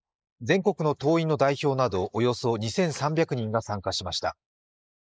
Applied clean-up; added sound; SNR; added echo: neural mask model Resemble Enhance denoiser.